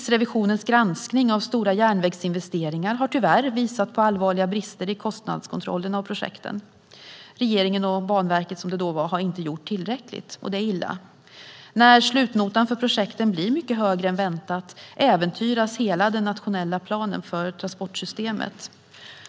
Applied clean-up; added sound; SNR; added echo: none; none; none; none.